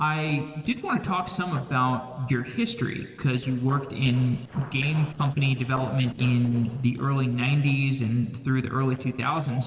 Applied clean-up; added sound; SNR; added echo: neural separator model SepFormer DNS4.